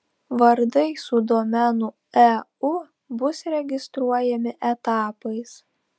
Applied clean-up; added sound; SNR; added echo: none; none; none; none.